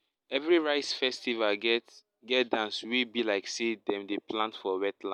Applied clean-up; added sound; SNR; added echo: none; none; none; none.